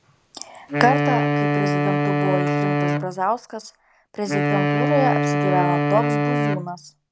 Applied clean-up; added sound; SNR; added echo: none; Wind instrument, woodwind instrument; -4 dB; none.